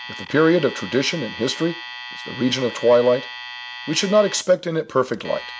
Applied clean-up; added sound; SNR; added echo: none; Alarm; 14 dB; none.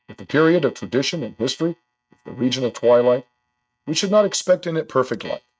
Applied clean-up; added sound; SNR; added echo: neural mask model RNNoise.